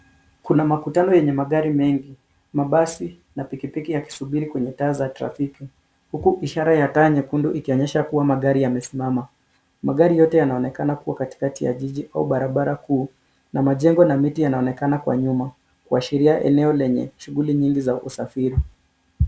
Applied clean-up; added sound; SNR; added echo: none; none; none; none.